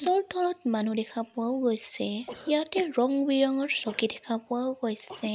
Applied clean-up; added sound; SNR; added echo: none; Cough; 18 dB; none.